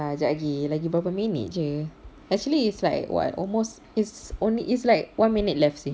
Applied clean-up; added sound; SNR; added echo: none; none; none; none.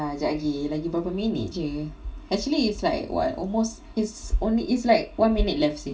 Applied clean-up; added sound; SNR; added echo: none; none; none; reverberation time 0.2 s.